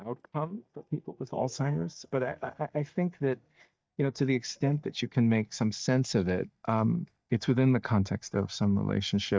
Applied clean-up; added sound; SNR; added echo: neural mask model DeepFilterNet 3.